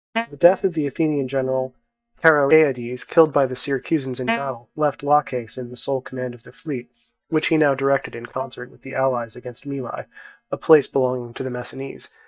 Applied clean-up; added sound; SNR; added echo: neural mask model DeepFilterNet 3.